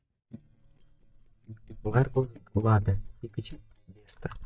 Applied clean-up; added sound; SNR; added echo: neural mask model DeepFilterNet 3.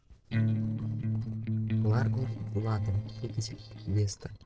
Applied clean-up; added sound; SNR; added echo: neural separator model SepFormer DNS4.